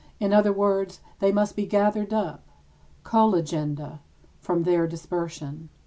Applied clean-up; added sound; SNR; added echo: none; none; none; none.